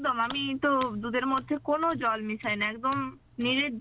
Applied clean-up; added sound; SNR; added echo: none; Hands; 18 dB; none.